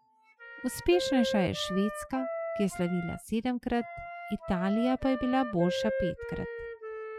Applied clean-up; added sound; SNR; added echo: classical method Wiener filter.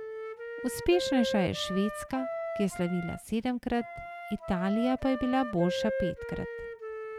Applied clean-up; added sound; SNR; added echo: none; Wind instrument, woodwind instrument; 6 dB; none.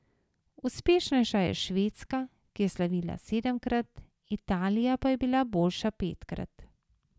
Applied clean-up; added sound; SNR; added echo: none; none; none; none.